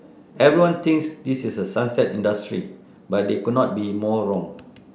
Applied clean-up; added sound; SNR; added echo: none; none; none; none.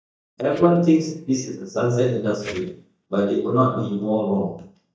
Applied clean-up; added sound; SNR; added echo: neural mask model DeepFilterNet 3.